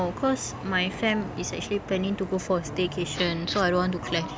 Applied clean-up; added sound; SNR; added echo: none; Piano; 16 dB; none.